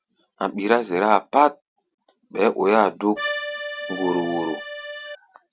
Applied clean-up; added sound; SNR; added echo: none; Accordion; 7 dB; none.